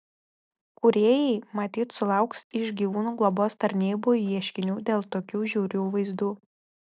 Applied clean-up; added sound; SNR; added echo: none; none; none; none.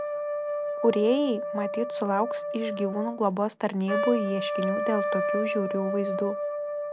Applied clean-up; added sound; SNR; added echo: none; Trumpet; 2 dB; none.